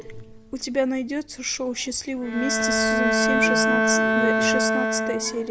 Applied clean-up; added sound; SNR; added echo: none; Bowed string instrument; -4 dB; none.